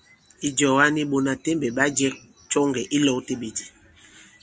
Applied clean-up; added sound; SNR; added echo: none; none; none; none.